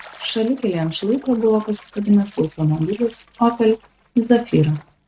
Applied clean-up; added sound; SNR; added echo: neural mask model RNNoise.